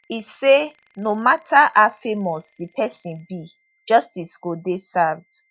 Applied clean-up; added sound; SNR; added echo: classical method log-MMSE.